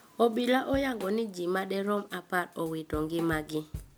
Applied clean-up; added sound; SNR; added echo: none; Drum / Drum kit; 16 dB; none.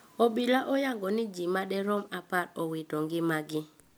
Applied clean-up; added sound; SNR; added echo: none; none; none; none.